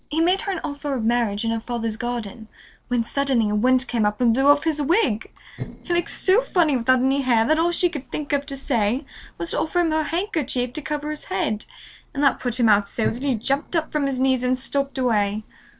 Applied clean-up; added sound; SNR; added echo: neural separator model SepFormer DNS4.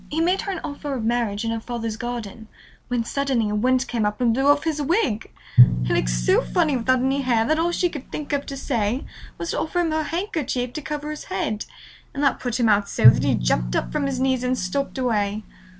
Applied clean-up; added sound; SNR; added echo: none; Drum; 5 dB; none.